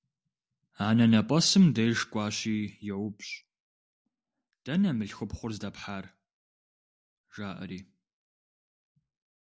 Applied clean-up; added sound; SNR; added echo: none; none; none; none.